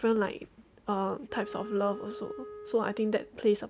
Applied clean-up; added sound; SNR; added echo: none; Wind instrument, woodwind instrument; 14 dB; none.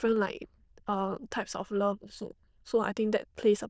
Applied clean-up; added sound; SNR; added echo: neural diffusion model UNIVERSE++.